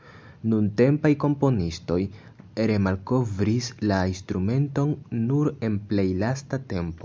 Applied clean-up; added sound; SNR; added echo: none; none; none; none.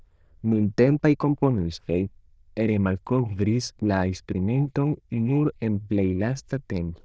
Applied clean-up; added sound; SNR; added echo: neural diffusion model UNIVERSE++.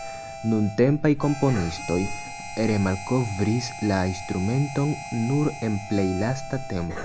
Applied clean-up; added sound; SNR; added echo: none; Cough + Harmonica; 11 dB; none.